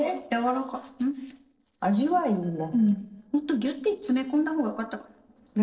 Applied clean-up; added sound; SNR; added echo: neural separator model SepFormer DNS4.